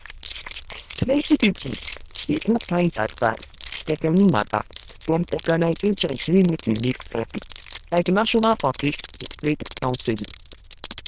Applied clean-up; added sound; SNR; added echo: neural diffusion model UNIVERSE++.